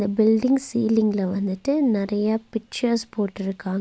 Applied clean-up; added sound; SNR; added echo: none; none; none; none.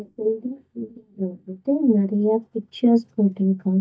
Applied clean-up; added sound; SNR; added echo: neural mask model DeepFilterNet 3.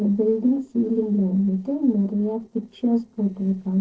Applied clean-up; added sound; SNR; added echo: neural separator model SepFormer DNS4.